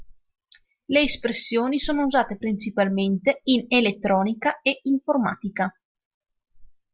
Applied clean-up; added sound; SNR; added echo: none; none; none; none.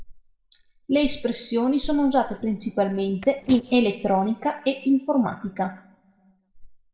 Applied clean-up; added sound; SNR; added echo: neural separator model SepFormer DNS4.